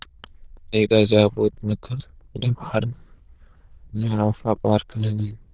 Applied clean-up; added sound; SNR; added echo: neural diffusion model UNIVERSE++.